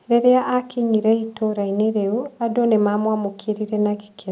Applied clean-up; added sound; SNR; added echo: none; none; none; none.